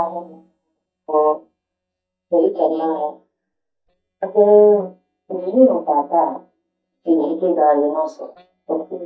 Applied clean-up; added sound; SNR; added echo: neural mask model DeepFilterNet 3.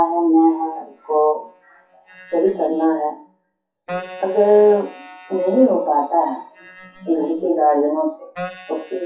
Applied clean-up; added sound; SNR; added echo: classical method WPE with log-MMSE.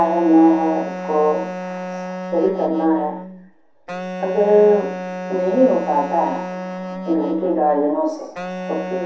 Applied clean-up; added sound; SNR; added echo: none; Wind instrument, woodwind instrument; 9 dB; reverberation time 0.7 s.